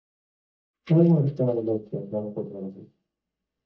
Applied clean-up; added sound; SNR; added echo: neural mask model DeepFilterNet 3.